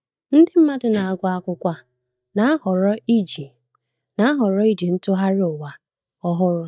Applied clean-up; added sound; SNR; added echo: neural mask model DeepFilterNet 3.